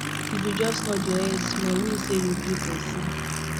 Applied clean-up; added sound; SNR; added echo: none; Aircraft; 0 dB; none.